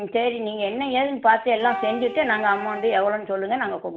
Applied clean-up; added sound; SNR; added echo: none; Wind instrument, woodwind instrument; 12 dB; none.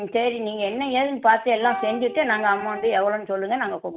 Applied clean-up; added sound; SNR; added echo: neural mask model RNNoise.